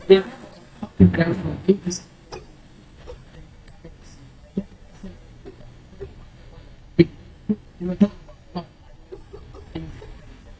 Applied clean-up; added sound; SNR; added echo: neural mask model DeepFilterNet 3.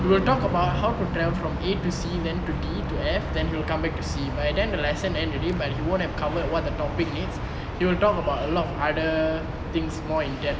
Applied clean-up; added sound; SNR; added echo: none; none; none; none.